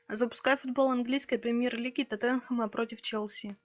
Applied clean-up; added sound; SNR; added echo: classical method log-MMSE.